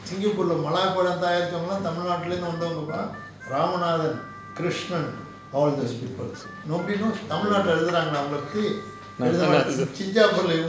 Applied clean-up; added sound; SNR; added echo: none; Harmonica; 19 dB; none.